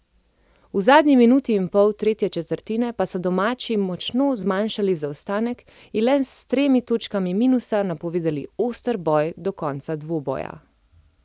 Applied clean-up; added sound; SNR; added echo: none; none; none; none.